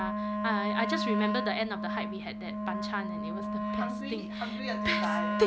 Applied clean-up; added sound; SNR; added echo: none; Wind instrument, woodwind instrument; -1 dB; none.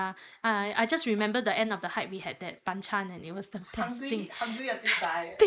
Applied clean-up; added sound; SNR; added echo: neural mask model Resemble Enhance denoiser.